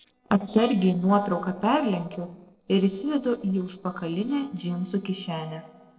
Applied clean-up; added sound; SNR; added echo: neural separator model SepFormer DNS4.